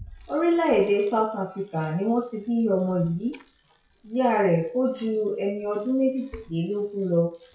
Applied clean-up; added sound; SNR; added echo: classical method WPE with log-MMSE.